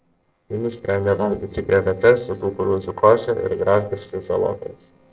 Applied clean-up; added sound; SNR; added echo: neural separator model SepFormer DNS4.